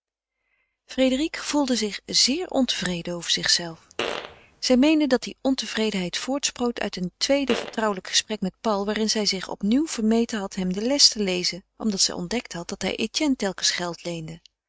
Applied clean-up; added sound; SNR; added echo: neural mask model RNNoise.